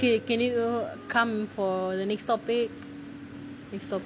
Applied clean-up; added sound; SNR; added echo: none; none; none; none.